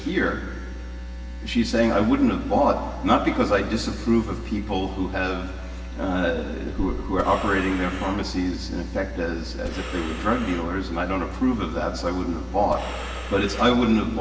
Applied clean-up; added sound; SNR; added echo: none; Breathing; 13 dB; reverberation time 2.0 s.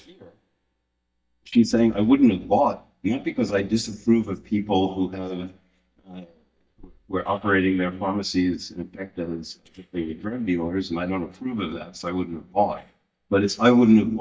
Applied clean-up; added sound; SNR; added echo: neural mask model DeepFilterNet 3.